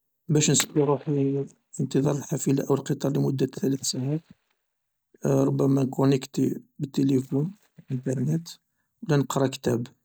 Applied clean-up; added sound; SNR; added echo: neural mask model DeepFilterNet 3.